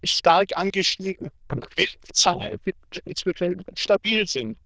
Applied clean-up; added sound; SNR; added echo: neural diffusion model UNIVERSE++.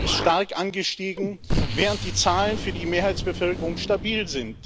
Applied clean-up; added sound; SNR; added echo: none; Explosion; 4 dB; none.